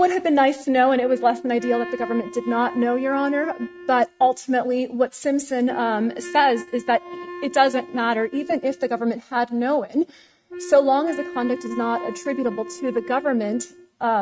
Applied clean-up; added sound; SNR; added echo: neural mask model RNNoise.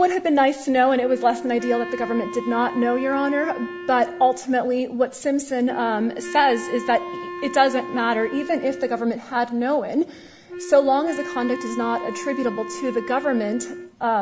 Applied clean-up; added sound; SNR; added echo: none; Wind instrument, woodwind instrument; 11 dB; none.